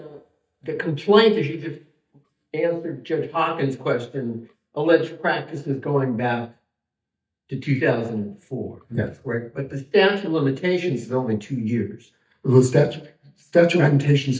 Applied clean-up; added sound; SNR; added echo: neural mask model DeepFilterNet 3.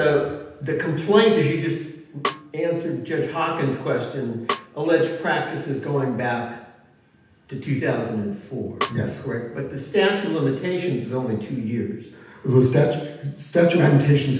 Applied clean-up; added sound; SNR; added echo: none; Snare drum; 11 dB; reverberation time 0.9 s.